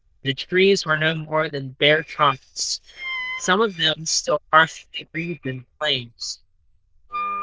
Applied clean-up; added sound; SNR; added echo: neural diffusion model UNIVERSE++.